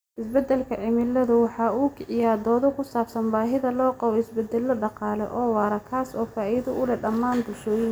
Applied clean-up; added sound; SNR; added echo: none; none; none; none.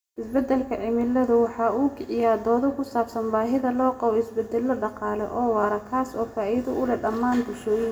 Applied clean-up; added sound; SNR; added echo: none; none; none; reverberation time 0.9 s.